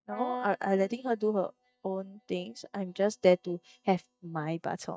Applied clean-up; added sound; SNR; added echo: neural mask model DeepFilterNet 3.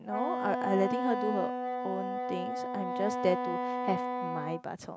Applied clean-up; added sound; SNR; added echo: none; Wind instrument, woodwind instrument; 0 dB; none.